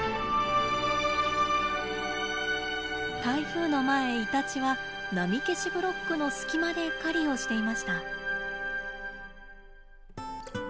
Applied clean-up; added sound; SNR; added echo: none; none; none; none.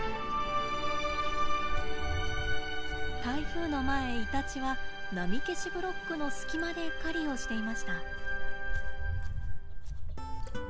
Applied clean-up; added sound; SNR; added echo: none; Walk, footsteps; -4 dB; none.